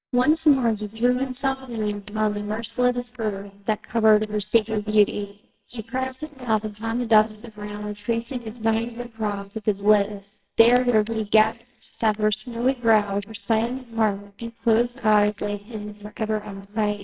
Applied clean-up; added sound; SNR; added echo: neural separator model SepFormer WHAMR!.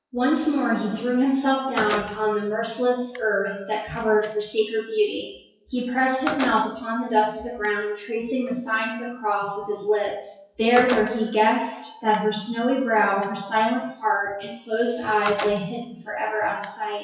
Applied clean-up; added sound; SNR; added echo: classical method WPE with log-MMSE.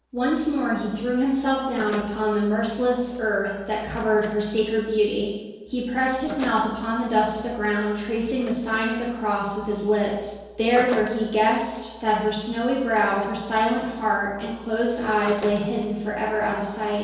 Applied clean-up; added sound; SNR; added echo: neural separator model SepFormer DNS4.